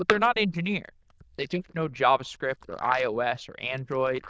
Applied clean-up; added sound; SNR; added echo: neural diffusion model UNIVERSE++.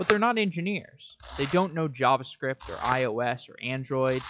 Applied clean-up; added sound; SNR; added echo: classical method log-MMSE.